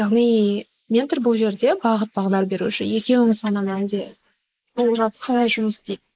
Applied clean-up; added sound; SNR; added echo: neural mask model Resemble Enhance denoiser.